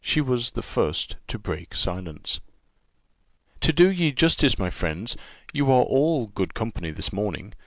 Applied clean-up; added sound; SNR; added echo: none; none; none; none.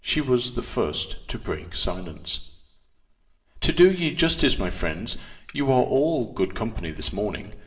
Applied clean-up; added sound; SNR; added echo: none; none; none; reverberation time 0.7 s.